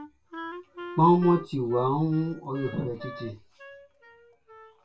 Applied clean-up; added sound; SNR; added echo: none; Wind instrument, woodwind instrument; 16 dB; reverberation time 0.2 s.